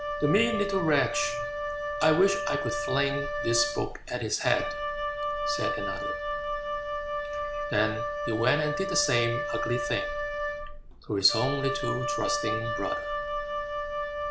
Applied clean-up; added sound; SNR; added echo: none; Wind instrument, woodwind instrument; 1 dB; none.